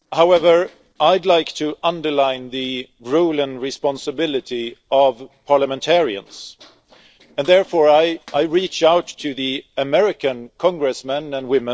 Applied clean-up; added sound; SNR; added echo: neural separator model SepFormer DNS4.